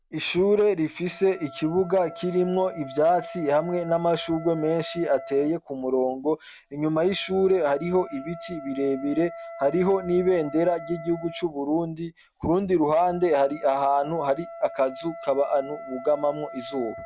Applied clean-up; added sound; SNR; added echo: none; Wind instrument, woodwind instrument; 16 dB; none.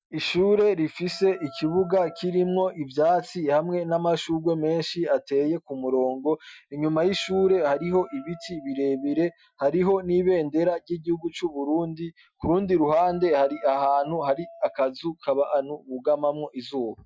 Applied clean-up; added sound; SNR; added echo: classical method Wiener filter.